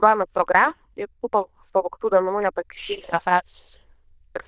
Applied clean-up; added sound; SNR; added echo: neural diffusion model UNIVERSE++.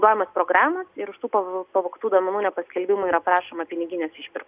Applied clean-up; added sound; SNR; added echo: none; none; none; none.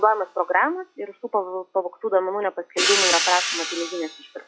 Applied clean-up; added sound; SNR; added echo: classical method log-MMSE.